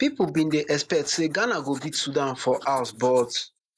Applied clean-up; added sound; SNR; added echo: neural mask model Resemble Enhance denoiser.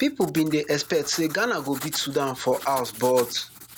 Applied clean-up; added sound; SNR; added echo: none; Writing; 15 dB; none.